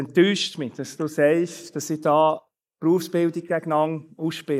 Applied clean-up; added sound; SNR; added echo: neural mask model Resemble Enhance denoiser.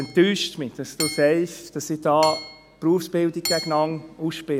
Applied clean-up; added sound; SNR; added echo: none; Hammer / Chink, clink; 12 dB; none.